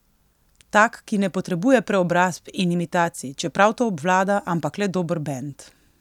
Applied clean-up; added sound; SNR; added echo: none; none; none; none.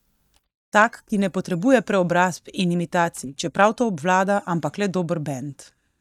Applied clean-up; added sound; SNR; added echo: neural mask model DeepFilterNet 3.